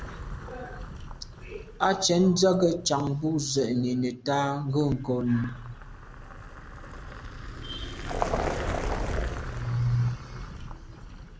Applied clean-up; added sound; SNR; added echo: none; Vehicle; 7 dB; none.